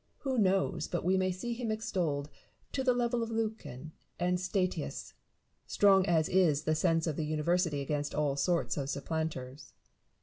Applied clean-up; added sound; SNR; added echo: none; none; none; none.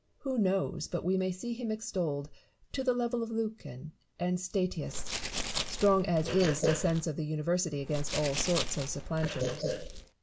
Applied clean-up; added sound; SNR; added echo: neural mask model Resemble Enhance denoiser.